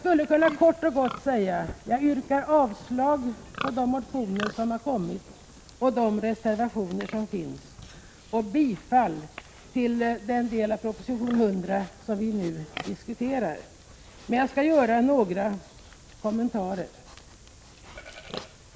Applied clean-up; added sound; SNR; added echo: none; Livestock, farm animals, working animals; 18 dB; none.